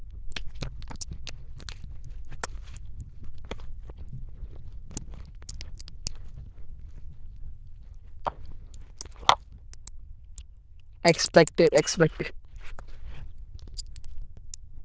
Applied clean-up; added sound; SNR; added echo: neural diffusion model UNIVERSE++.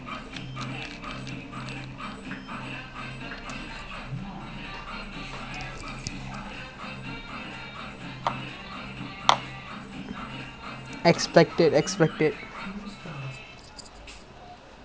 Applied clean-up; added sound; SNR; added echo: none; none; none; none.